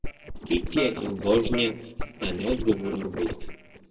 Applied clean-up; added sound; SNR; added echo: neural separator model SepFormer DNS4.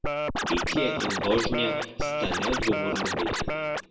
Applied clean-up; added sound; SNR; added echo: none; Scratching (performance technique); -2 dB; reverberation time 1.6 s.